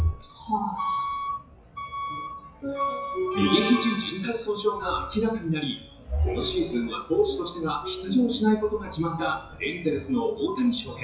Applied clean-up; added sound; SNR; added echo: classical method WPE with log-MMSE.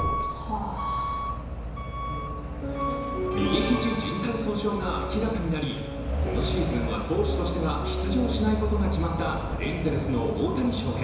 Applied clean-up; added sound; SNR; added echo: none; Alarm / Truck; 2 dB; reverberation time 1.0 s.